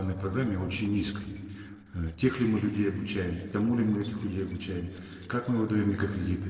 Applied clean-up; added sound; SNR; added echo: neural separator model SepFormer DNS4.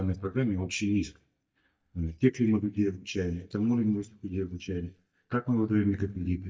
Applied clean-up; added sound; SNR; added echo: neural mask model DeepFilterNet 3.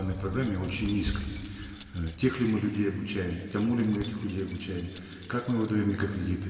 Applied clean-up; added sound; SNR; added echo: none; Keys jangling; 16 dB; reverberation time 2.5 s.